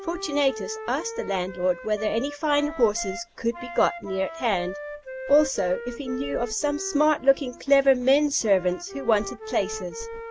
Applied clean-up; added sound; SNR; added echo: none; Wind instrument, woodwind instrument; 13 dB; none.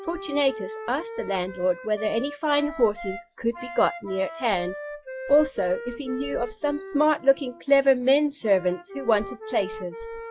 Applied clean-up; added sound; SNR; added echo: classical method log-MMSE.